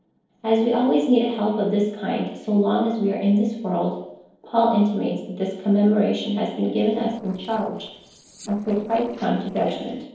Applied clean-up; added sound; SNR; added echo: neural separator model SepFormer DNS4.